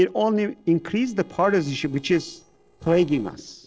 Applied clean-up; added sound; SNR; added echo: neural separator model SepFormer DNS4.